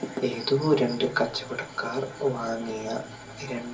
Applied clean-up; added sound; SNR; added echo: none; none; none; reverberation time 0.3 s.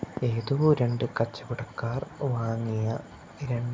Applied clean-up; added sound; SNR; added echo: none; none; none; none.